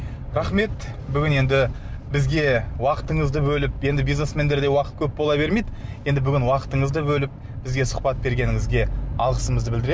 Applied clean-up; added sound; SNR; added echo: none; none; none; none.